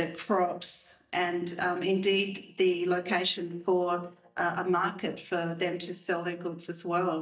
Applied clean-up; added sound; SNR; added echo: neural mask model DeepFilterNet 3.